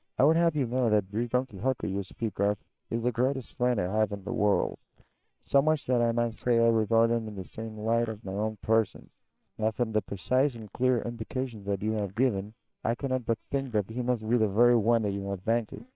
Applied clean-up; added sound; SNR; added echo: neural separator model SepFormer WHAM!.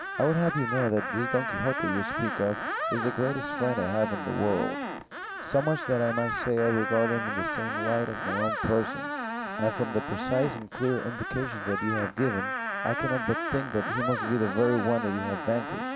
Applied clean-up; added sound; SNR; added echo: none; Screech; 4 dB; none.